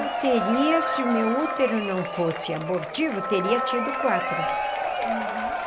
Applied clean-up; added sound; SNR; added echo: none; Applause / Crowd / Cheering + Wind instrument, woodwind instrument; 1 dB; none.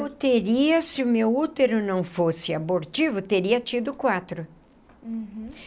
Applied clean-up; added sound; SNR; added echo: none; none; none; none.